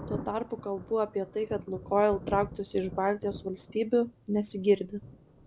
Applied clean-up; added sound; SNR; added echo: none; Thunder; 14 dB; none.